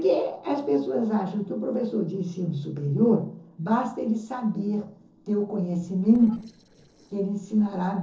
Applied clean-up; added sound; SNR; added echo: neural separator model SepFormer DNS4.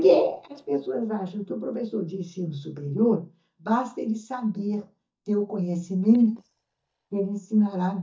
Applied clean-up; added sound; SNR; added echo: neural mask model DeepFilterNet 3.